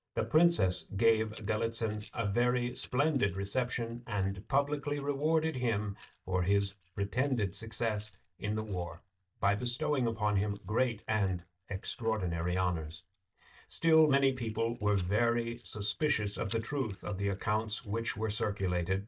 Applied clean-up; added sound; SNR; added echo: neural mask model DeepFilterNet 3.